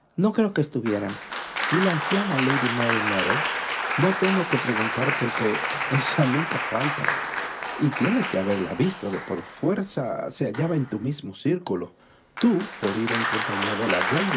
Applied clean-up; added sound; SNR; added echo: none; Applause; 3 dB; none.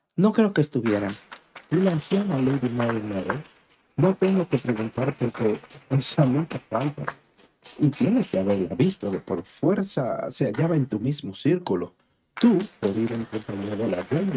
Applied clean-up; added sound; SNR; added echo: neural mask model RNNoise.